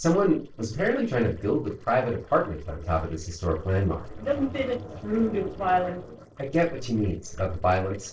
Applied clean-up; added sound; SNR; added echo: neural separator model SepFormer DNS4.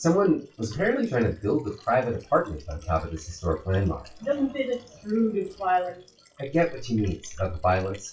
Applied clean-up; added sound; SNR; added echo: classical method WPE with log-MMSE.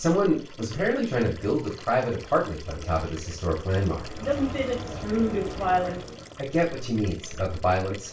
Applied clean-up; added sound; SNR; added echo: none; Liquid; 20 dB; reverberation time 0.3 s.